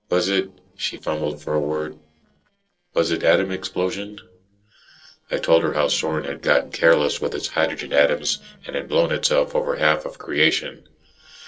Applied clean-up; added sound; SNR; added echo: neural separator model SepFormer DNS4.